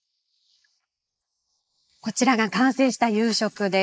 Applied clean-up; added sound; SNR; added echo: neural mask model Resemble Enhance denoiser.